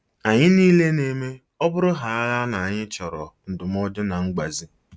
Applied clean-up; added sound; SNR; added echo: none; none; none; none.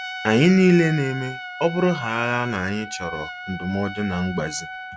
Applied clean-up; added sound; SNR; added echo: none; Trumpet; 12 dB; none.